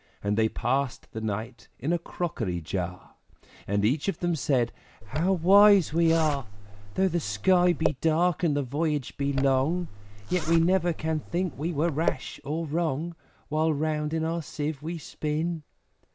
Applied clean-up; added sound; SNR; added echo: none; Zipper (clothing); 6 dB; none.